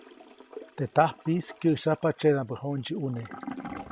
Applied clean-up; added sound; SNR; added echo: none; Toilet flush / Gurgling; 16 dB; none.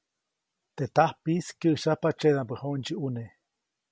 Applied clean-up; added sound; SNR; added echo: none; none; none; none.